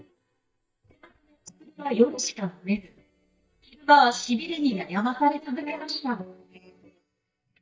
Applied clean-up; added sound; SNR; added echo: neural mask model DeepFilterNet 3.